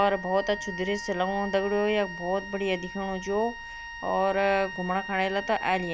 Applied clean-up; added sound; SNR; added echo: none; Wind instrument, woodwind instrument; 11 dB; none.